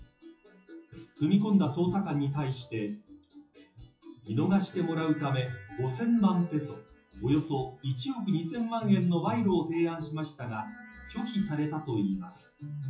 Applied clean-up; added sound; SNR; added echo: classical method WPE with log-MMSE.